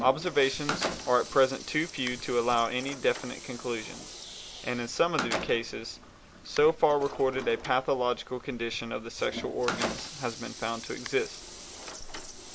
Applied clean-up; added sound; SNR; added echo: none; Slam + Toilet flush; 10 dB; none.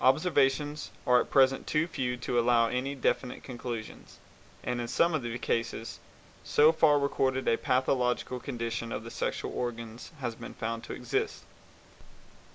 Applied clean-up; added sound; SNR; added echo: none; none; none; none.